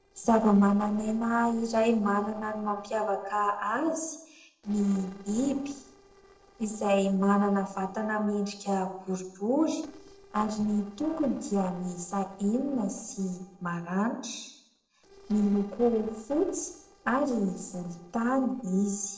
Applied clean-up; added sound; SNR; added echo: neural separator model SepFormer DNS4.